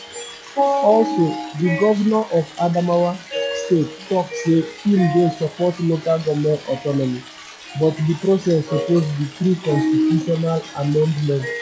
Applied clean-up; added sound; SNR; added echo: classical method log-MMSE.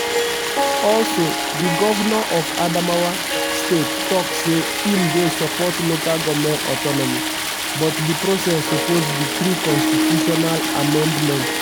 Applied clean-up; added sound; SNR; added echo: none; Stream + Harp; 0 dB; none.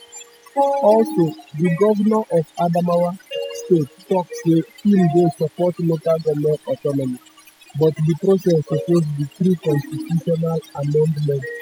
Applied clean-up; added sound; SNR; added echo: classical method spectral subtraction.